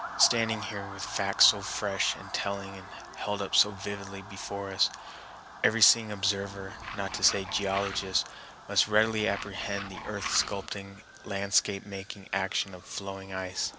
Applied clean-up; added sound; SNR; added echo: none; Motor vehicle (road) / Siren + Tools; 12 dB; none.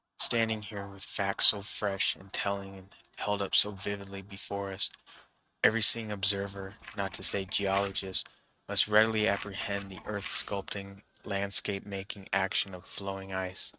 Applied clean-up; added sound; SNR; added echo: neural mask model RNNoise.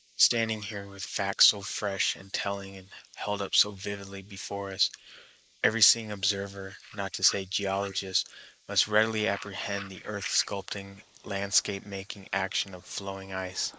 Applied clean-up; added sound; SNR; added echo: neural mask model Resemble Enhance denoiser.